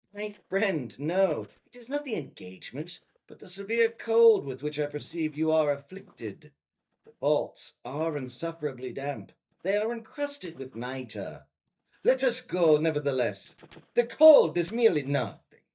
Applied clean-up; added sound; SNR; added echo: neural mask model DeepFilterNet 3.